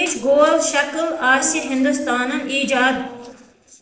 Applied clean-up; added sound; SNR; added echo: neural separator model SepFormer DNS4.